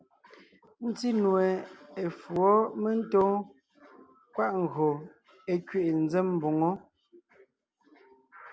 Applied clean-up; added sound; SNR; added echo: none; none; none; none.